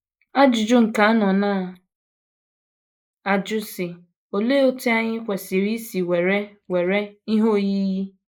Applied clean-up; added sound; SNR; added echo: neural mask model Resemble Enhance denoiser.